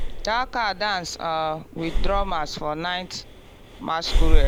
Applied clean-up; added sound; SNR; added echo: none; Breathing; -5 dB; none.